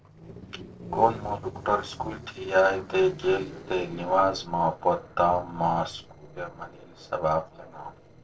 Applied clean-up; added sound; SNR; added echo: neural separator model SepFormer DNS4.